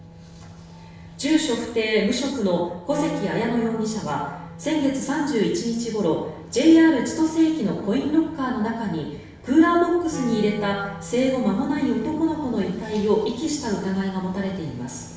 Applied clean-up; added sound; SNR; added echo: none; Wind instrument, woodwind instrument; 17 dB; reverberation time 0.8 s.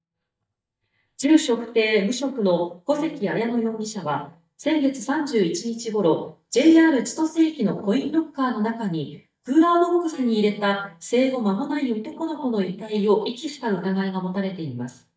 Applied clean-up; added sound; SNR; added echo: neural mask model DeepFilterNet 3.